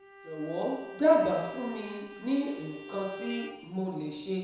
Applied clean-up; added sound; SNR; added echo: none; Bowed string instrument; 15 dB; reverberation time 1.0 s.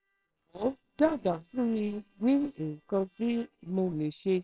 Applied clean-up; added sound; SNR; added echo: neural separator model SepFormer WHAMR!.